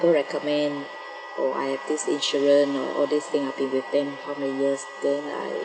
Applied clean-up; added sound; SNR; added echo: none; none; none; none.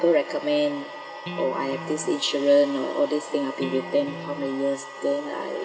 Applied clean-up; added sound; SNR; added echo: none; Electric guitar; 13 dB; reverberation time 1.1 s.